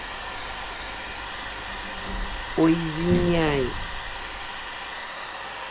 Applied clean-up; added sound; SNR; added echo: none; Domestic sounds, home sounds + Sliding door; 3 dB; none.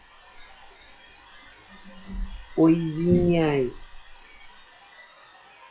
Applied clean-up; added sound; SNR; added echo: classical method log-MMSE.